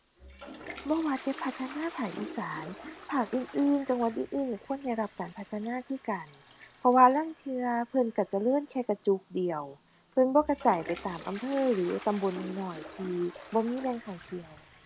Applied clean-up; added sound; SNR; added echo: none; Toilet flush; 17 dB; none.